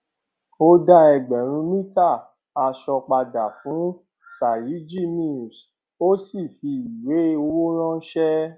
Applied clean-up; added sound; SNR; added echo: none; none; none; none.